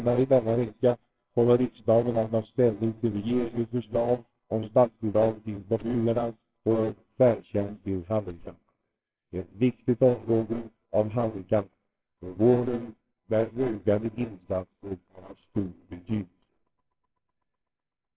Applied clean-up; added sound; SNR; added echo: neural separator model SepFormer WHAMR!.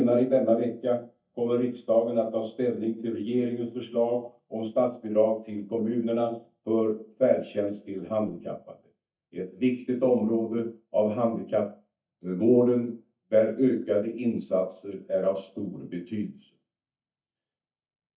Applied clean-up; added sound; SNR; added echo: neural mask model DeepFilterNet 3.